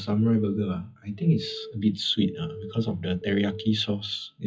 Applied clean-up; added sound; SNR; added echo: classical method WPE with log-MMSE.